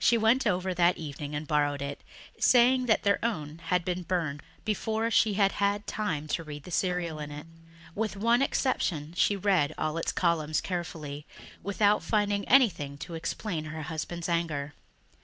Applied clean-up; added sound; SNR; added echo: neural separator model SepFormer DNS4.